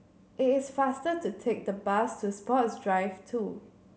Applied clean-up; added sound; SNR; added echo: none; none; none; none.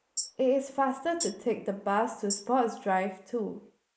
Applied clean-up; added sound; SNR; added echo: neural mask model Resemble Enhance denoiser.